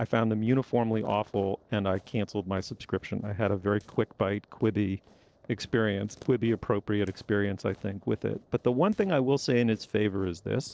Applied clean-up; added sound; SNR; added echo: neural separator model SepFormer DNS4.